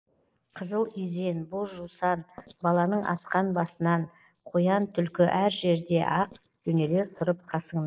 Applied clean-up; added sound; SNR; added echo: neural mask model Resemble Enhance denoiser.